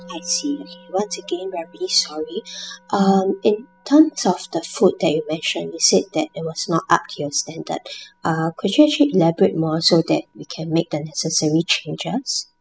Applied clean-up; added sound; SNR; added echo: classical method spectral subtraction.